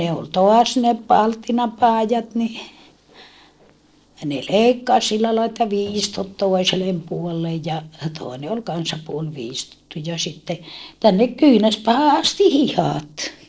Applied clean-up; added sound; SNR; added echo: neural separator model SepFormer DNS4.